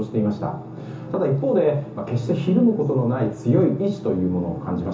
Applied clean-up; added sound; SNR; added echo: none; none; none; reverberation time 0.7 s.